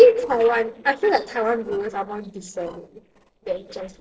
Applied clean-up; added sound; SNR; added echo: neural separator model SepFormer DNS4.